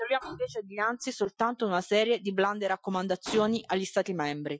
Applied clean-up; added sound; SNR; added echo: classical method Wiener filter.